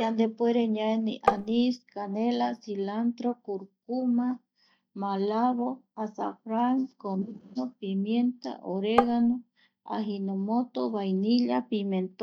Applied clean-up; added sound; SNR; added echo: none; Tap; -2 dB; none.